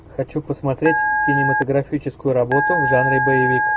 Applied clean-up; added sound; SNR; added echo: none; Telephone; 0 dB; none.